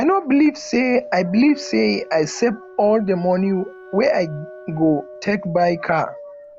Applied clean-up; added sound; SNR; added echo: none; Wind + Wind instrument, woodwind instrument; 18 dB; none.